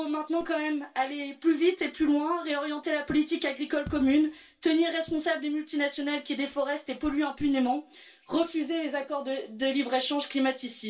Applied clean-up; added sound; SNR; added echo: none; Bass drum; 18 dB; reverberation time 0.2 s.